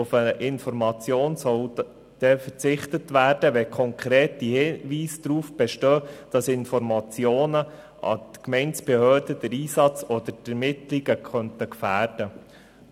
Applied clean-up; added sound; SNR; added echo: none; none; none; none.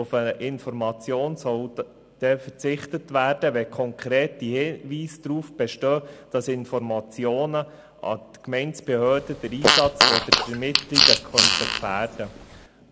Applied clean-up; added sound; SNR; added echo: none; Fart; -5 dB; none.